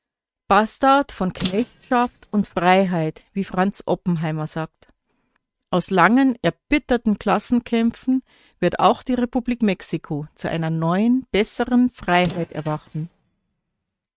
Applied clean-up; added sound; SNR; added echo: neural mask model RNNoise.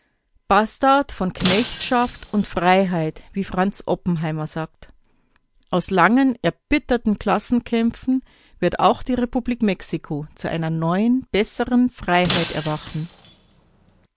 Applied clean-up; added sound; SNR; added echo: none; Shatter; 7 dB; none.